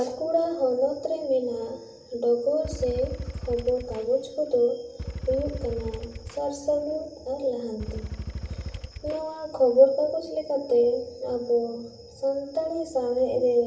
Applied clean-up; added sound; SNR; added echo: none; Motorcycle / Engine; 10 dB; reverberation time 0.3 s.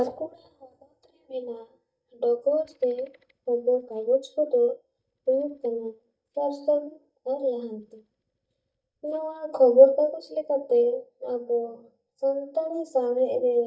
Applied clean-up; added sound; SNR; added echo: neural mask model DeepFilterNet 3.